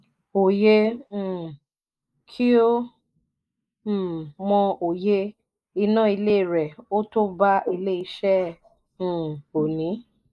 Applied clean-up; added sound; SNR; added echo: neural mask model Resemble Enhance denoiser.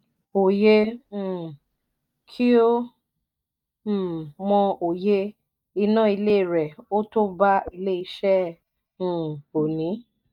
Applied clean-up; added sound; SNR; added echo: neural mask model DeepFilterNet 3.